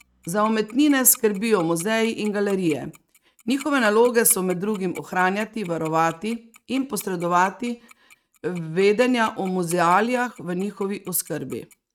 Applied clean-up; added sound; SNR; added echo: neural mask model RNNoise.